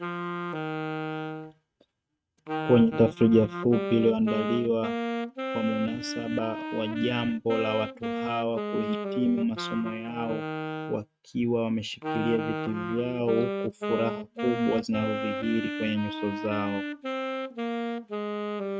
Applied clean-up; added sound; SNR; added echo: neural mask model RNNoise.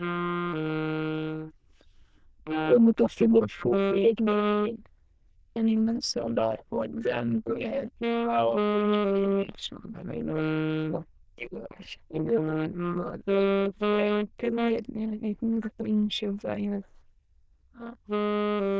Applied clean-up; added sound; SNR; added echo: neural diffusion model UNIVERSE++.